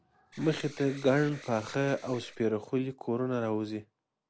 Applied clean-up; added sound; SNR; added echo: none; Alarm; 18 dB; none.